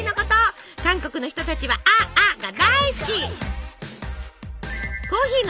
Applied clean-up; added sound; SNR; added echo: none; none; none; none.